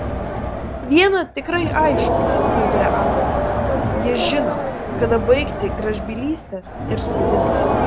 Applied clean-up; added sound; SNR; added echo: none; Crowd; -2 dB; none.